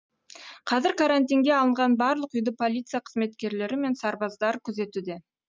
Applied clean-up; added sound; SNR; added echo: none; none; none; none.